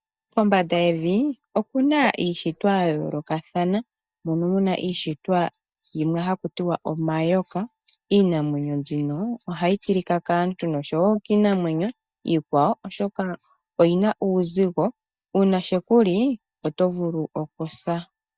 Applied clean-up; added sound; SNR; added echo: neural mask model DeepFilterNet 3.